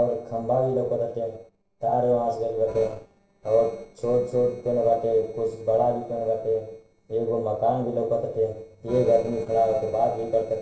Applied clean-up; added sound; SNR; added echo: neural separator model SepFormer DNS4.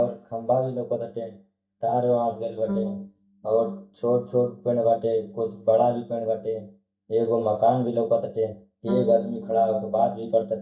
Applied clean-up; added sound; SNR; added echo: neural mask model DeepFilterNet 3.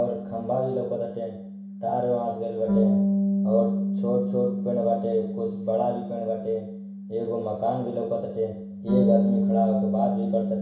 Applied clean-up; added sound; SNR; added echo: none; Bass guitar; 0 dB; reverberation time 0.7 s.